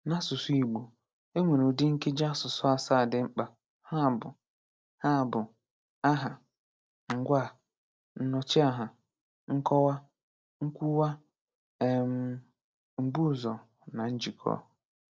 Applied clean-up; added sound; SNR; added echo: neural separator model SepFormer DNS4.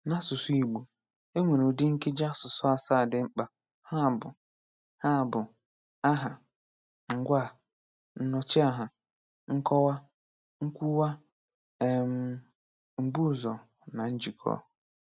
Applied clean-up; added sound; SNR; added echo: classical method spectral subtraction.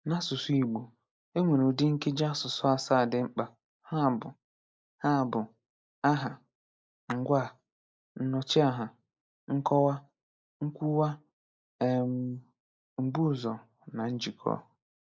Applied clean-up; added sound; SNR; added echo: neural mask model Resemble Enhance denoiser.